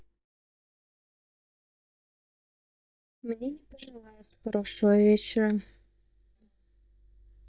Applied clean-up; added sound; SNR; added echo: neural mask model DeepFilterNet 3.